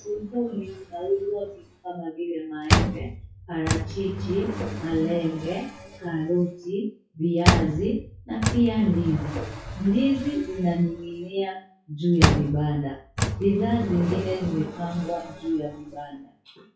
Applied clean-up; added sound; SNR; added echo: classical method WPE with log-MMSE.